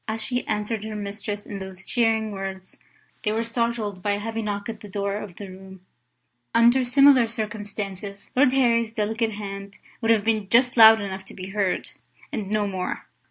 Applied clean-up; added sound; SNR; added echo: none; none; none; none.